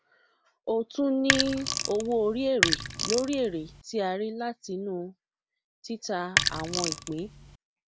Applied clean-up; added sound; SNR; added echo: none; Sink (filling or washing); -1 dB; none.